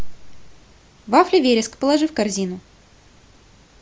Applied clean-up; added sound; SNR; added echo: none; none; none; none.